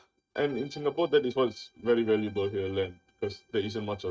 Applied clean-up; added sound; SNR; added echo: neural mask model RNNoise.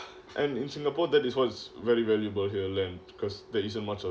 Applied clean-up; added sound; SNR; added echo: none; none; none; none.